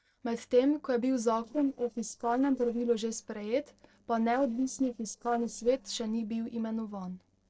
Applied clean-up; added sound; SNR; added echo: neural separator model SepFormer DNS4.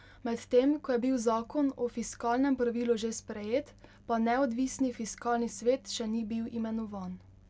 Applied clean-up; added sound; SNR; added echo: none; none; none; none.